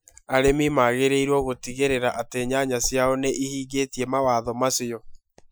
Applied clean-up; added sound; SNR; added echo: classical method Wiener filter.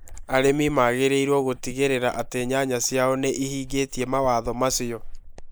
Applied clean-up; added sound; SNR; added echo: neural mask model Resemble Enhance denoiser.